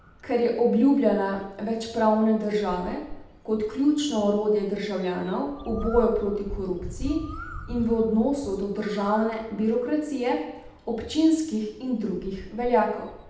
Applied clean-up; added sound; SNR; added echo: none; Bird; 15 dB; reverberation time 0.8 s.